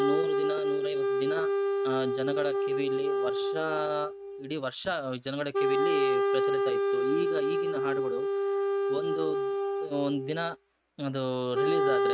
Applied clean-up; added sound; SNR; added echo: neural mask model RNNoise.